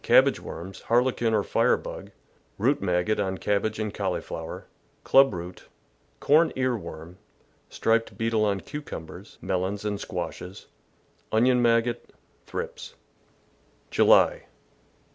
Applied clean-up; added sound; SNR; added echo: none; none; none; none.